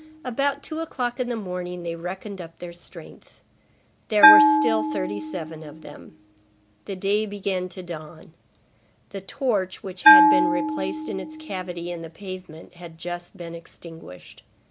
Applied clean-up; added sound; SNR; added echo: none; Bell; -4 dB; none.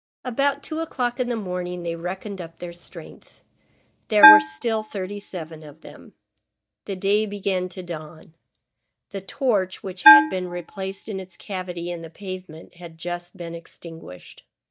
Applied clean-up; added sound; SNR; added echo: neural mask model DeepFilterNet 3.